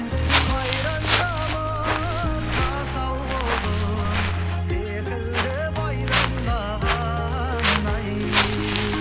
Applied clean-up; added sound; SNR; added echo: none; Walk, footsteps; 2 dB; none.